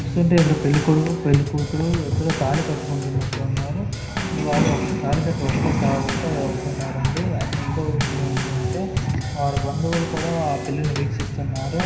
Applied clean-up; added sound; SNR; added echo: none; Bass drum / Snare drum / Drum kit; 5 dB; reverberation time 0.9 s.